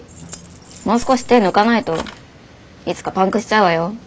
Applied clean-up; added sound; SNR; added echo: none; Keys jangling; 17 dB; none.